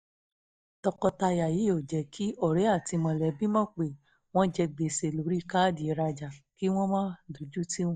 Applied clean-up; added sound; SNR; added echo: neural mask model DeepFilterNet 3.